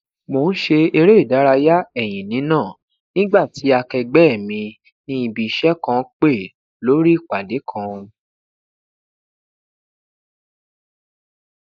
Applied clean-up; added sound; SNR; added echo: neural mask model Resemble Enhance denoiser.